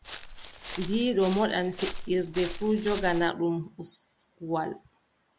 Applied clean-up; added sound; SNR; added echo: none; Walk, footsteps; 6 dB; none.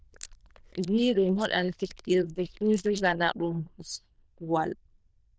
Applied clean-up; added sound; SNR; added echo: neural diffusion model UNIVERSE++.